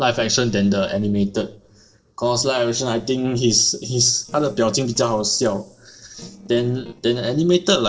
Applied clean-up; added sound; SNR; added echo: neural separator model SepFormer DNS4.